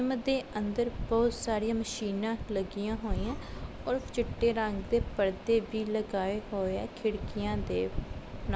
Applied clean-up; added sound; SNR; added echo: none; Burping, eructation; 7 dB; none.